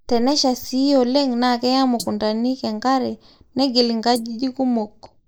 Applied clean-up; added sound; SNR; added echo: neural mask model Resemble Enhance denoiser.